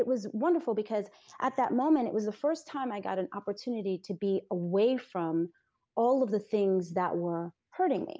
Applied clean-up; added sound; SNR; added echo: none; none; none; none.